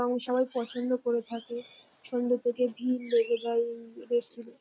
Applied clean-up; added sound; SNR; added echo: neural mask model Resemble Enhance denoiser.